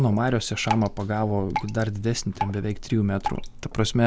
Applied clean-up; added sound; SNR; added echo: none; Drip; 11 dB; none.